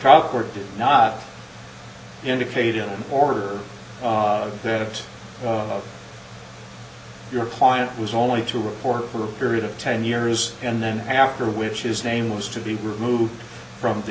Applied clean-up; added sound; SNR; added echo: none; none; none; none.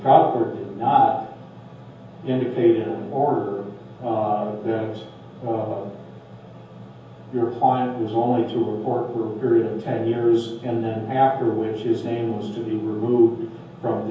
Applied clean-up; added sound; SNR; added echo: none; none; none; reverberation time 0.7 s.